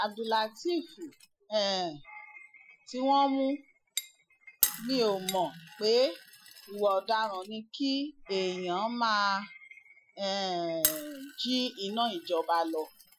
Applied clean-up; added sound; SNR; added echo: classical method Wiener filter.